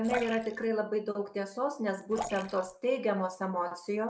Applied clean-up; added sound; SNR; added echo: neural mask model Resemble Enhance denoiser.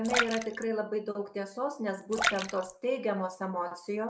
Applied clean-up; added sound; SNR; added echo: none; Splash, splatter; 5 dB; none.